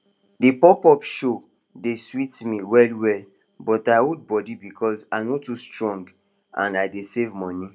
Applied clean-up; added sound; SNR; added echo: none; none; none; none.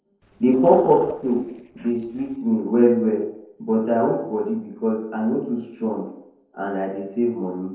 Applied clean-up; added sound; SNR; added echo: neural separator model SepFormer DNS4.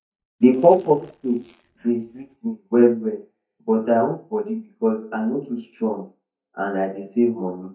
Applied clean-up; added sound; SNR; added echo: neural mask model DeepFilterNet 3.